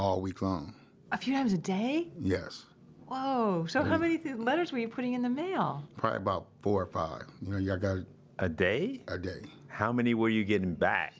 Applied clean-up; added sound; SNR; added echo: none; none; none; none.